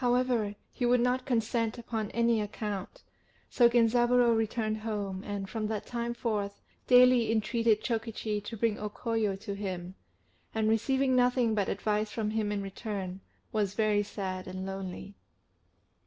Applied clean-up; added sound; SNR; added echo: none; none; none; none.